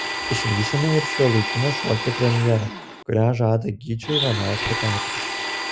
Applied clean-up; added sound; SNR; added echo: none; Domestic sounds, home sounds; 5 dB; none.